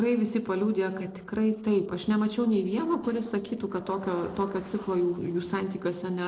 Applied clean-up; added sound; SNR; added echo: neural separator model SepFormer DNS4.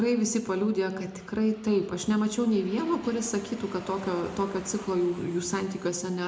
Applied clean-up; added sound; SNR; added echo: none; Aircraft; 20 dB; reverberation time 0.5 s.